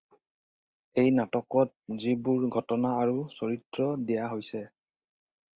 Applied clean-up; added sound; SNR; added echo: none; none; none; none.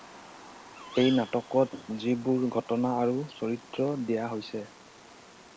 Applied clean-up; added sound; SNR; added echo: none; Bird vocalization, bird call, bird song; 17 dB; none.